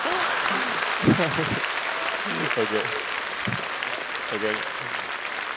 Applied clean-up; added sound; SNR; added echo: none; Applause / Crowd; -3 dB; none.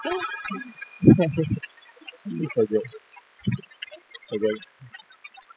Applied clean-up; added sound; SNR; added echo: classical method spectral subtraction.